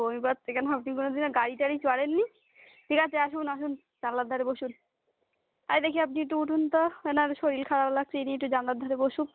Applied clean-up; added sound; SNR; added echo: none; none; none; none.